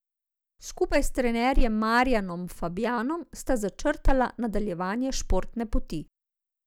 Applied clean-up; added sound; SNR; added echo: none; none; none; none.